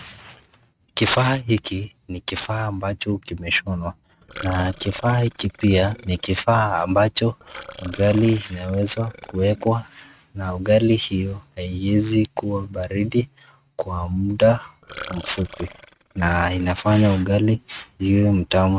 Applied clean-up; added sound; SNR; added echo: neural mask model RNNoise.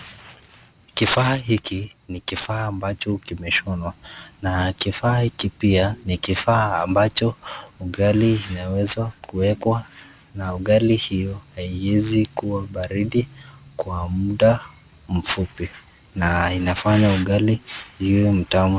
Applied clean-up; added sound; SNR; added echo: none; none; none; none.